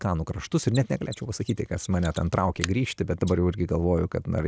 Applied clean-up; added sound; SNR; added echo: none; Mechanisms; 19 dB; none.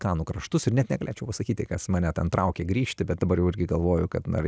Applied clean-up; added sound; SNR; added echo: none; none; none; none.